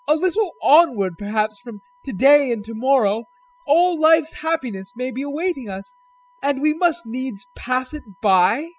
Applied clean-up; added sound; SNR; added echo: classical method spectral subtraction.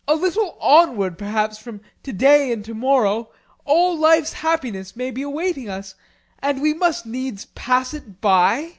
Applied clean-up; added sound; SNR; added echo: none; none; none; none.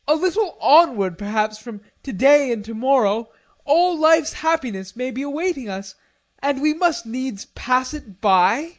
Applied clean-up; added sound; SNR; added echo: neural mask model Resemble Enhance denoiser.